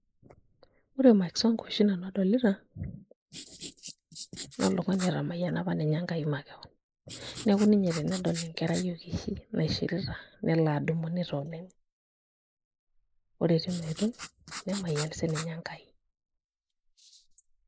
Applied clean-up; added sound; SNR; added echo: neural mask model Resemble Enhance denoiser.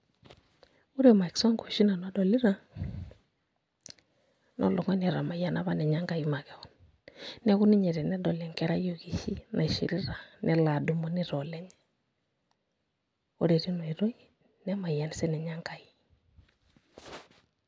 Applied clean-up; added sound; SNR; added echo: none; none; none; none.